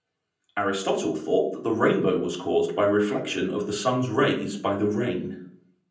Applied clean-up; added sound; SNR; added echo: none; none; none; reverberation time 0.6 s.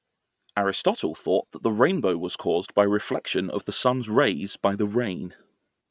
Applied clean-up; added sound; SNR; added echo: none; none; none; none.